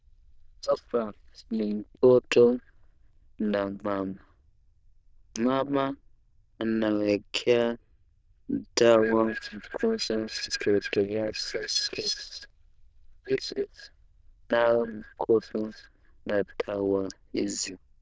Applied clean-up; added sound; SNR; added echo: neural diffusion model UNIVERSE++.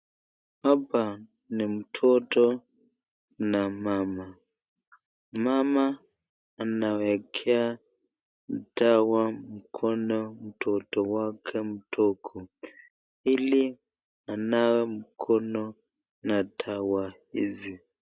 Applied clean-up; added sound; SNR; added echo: none; none; none; none.